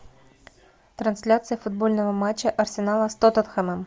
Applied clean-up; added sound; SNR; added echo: none; none; none; none.